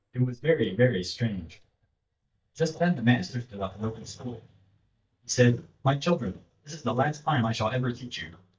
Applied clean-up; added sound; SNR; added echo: neural mask model DeepFilterNet 3.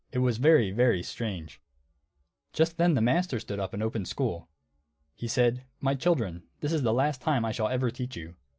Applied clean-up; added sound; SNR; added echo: none; none; none; none.